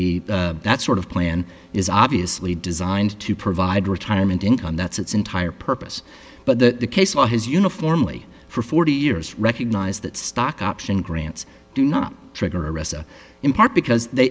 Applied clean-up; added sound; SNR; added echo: none; none; none; none.